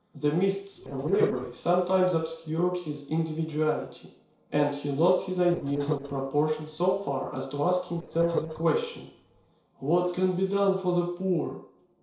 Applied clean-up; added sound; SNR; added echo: neural separator model SepFormer DNS4.